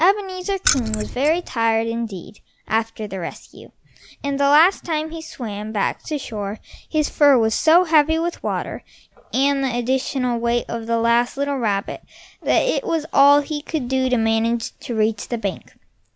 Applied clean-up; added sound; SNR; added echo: none; Keys jangling; 4 dB; none.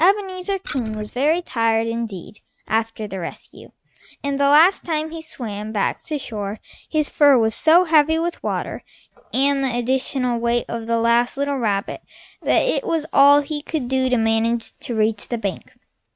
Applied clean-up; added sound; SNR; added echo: neural mask model RNNoise.